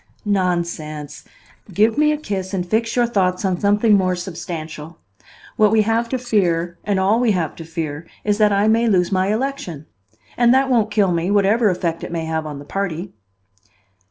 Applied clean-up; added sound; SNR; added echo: neural separator model SepFormer DNS4.